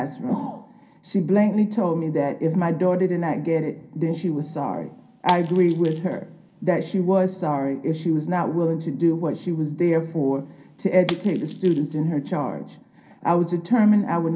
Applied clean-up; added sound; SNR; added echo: none; Shatter; 18 dB; reverberation time 0.3 s.